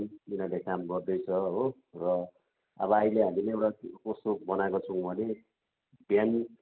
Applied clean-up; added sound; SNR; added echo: none; none; none; none.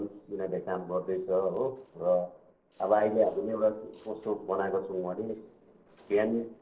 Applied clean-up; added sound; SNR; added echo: neural separator model SepFormer DNS4.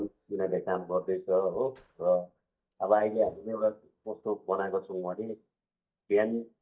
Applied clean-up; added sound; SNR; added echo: neural mask model DeepFilterNet 3.